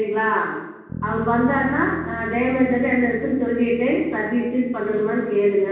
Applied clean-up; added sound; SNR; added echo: none; Bass guitar; 16 dB; reverberation time 1.2 s.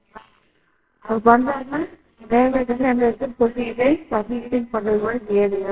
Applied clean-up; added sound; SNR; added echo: neural separator model SepFormer WHAMR!.